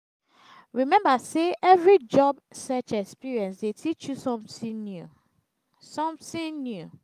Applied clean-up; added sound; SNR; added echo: none; none; none; none.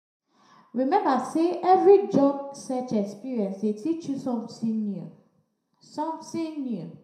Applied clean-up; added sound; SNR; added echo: none; none; none; reverberation time 0.5 s.